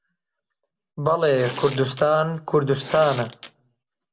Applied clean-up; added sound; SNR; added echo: none; Tearing; 9 dB; reverberation time 0.2 s.